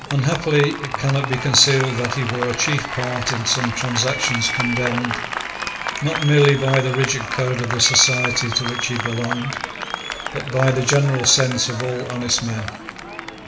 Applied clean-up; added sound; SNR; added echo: none; Applause; 6 dB; reverberation time 1.3 s.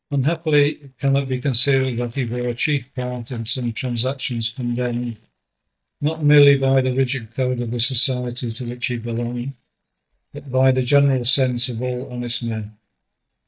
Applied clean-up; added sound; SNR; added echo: neural mask model DeepFilterNet 3.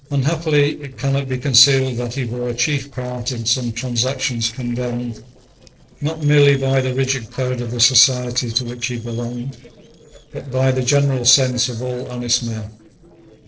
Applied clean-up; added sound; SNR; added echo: neural separator model SepFormer DNS4.